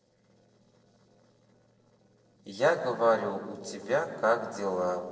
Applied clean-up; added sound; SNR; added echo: neural separator model SepFormer DNS4.